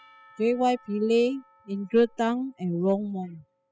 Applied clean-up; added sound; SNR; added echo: classical method spectral subtraction.